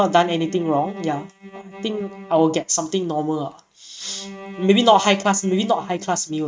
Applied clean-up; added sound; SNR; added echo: neural mask model RNNoise.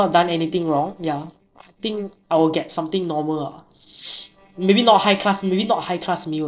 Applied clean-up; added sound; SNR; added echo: neural separator model SepFormer DNS4.